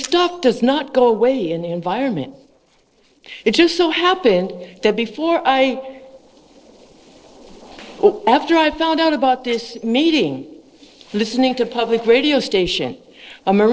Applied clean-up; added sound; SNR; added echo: neural separator model SepFormer DNS4.